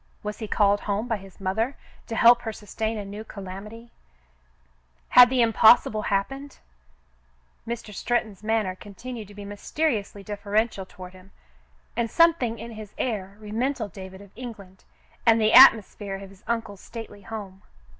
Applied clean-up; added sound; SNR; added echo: none; none; none; none.